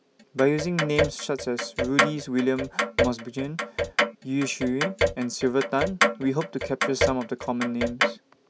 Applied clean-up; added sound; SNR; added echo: none; Clock; 0 dB; none.